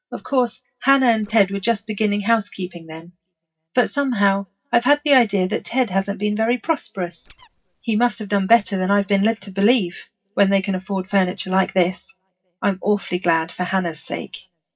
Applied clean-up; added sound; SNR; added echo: neural separator model SepFormer DNS4.